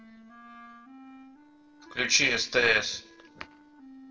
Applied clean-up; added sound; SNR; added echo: neural separator model SepFormer DNS4.